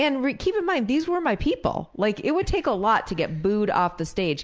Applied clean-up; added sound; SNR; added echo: none; none; none; none.